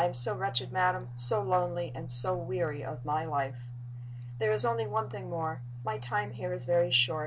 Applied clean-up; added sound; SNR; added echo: none; none; none; none.